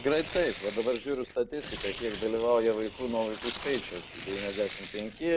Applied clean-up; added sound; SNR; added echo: none; Tearing; 9 dB; none.